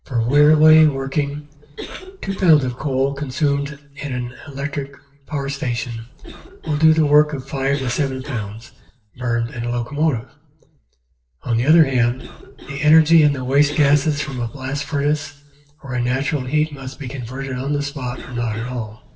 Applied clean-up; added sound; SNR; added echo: neural separator model SepFormer DNS4.